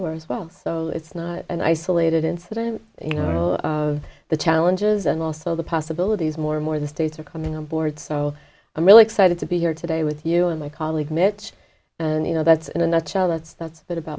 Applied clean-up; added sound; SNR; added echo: none; none; none; none.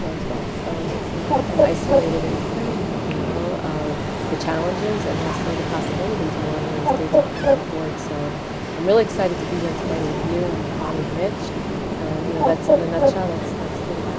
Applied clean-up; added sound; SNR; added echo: none; Ocean + Bird; -4 dB; none.